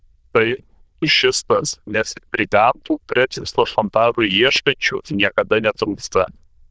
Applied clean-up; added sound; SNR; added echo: neural diffusion model UNIVERSE++.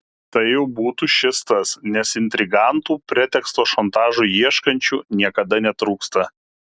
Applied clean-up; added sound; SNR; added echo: none; none; none; none.